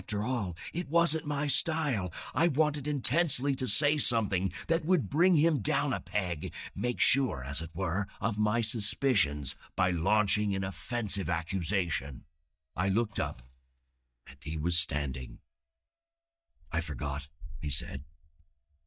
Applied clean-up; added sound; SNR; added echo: neural mask model DeepFilterNet 3.